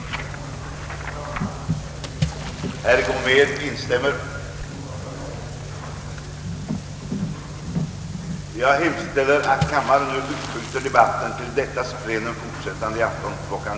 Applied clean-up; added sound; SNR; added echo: none; Engine starting / Motorcycle + Water / Splash, splatter; 11 dB; none.